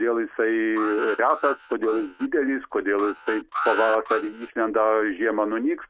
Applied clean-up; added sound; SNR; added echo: neural mask model RNNoise.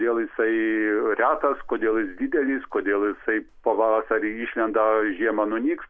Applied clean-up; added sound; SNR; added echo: none; none; none; none.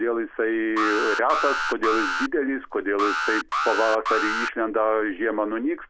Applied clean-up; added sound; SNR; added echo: none; Alarm; 1 dB; none.